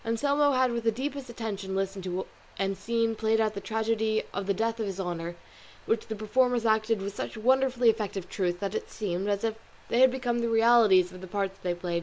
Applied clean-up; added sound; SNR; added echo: none; none; none; none.